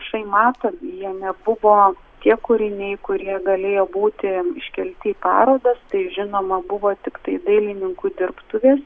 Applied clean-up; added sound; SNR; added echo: none; none; none; none.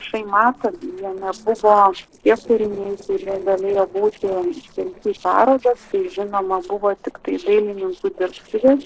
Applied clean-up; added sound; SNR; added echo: neural separator model SepFormer DNS4.